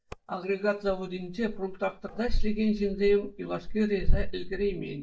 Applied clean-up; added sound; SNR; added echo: neural mask model DeepFilterNet 3.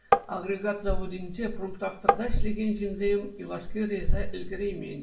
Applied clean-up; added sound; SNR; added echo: none; Tap; -3 dB; reverberation time 0.5 s.